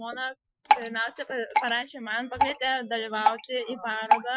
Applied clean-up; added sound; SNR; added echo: classical method Wiener filter.